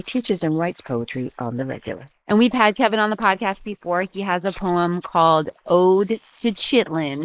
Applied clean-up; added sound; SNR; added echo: neural mask model Resemble Enhance denoiser.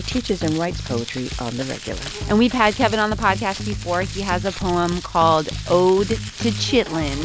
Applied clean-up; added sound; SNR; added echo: none; Crumpling, crinkling; 14 dB; none.